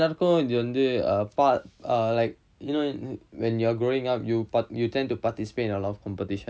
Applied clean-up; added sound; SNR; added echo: none; none; none; none.